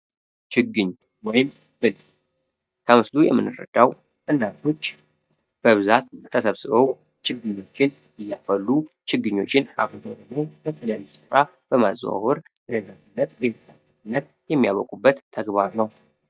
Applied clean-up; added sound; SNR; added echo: neural mask model DeepFilterNet 3.